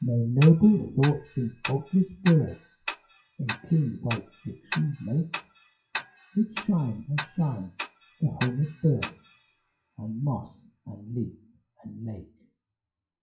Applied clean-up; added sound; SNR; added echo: classical method WPE with log-MMSE.